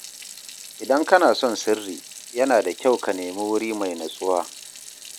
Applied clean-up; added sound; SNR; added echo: none; Sink (filling or washing) / Water tap, faucet; 17 dB; none.